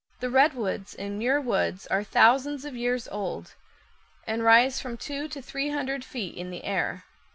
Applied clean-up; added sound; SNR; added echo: none; none; none; none.